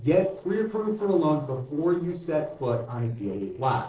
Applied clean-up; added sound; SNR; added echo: neural separator model SepFormer DNS4.